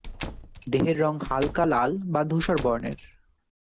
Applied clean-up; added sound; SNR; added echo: none; Squeak / Slam / Wood; 13 dB; none.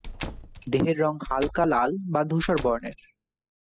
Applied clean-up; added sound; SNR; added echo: classical method spectral subtraction.